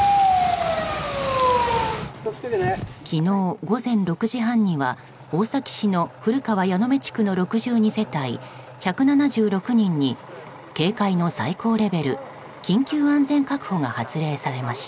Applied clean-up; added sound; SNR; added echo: none; none; none; none.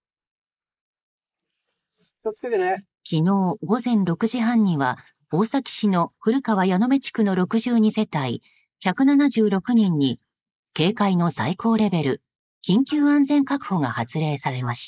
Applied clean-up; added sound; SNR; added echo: neural mask model Resemble Enhance denoiser.